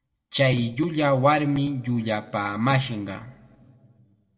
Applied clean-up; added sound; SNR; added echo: neural separator model SepFormer DNS4.